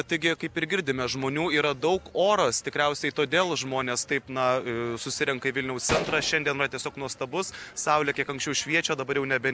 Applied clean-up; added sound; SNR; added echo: none; Gunshot, gunfire; 16 dB; none.